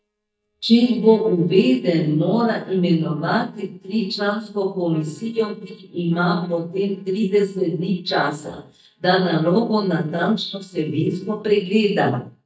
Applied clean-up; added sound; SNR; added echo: neural mask model DeepFilterNet 3.